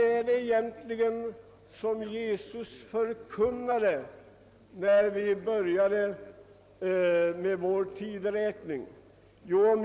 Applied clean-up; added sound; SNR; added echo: none; none; none; none.